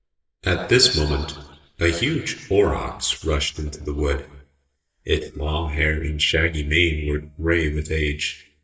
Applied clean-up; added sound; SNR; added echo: neural mask model DeepFilterNet 3.